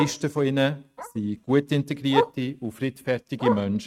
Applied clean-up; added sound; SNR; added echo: neural mask model RNNoise.